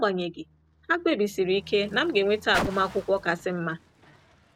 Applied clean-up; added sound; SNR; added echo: none; Car; 13 dB; none.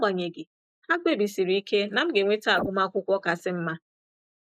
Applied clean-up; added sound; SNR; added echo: neural mask model Resemble Enhance denoiser.